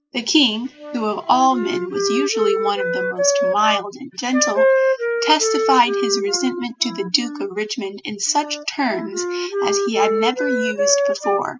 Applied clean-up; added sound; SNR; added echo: classical method spectral subtraction.